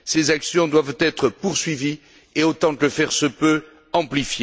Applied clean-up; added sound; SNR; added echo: none; none; none; none.